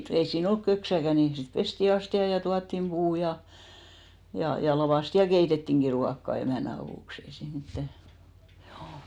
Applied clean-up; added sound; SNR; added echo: none; none; none; none.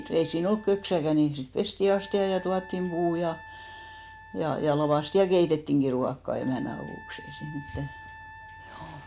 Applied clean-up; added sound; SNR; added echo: none; Wind instrument, woodwind instrument; 19 dB; none.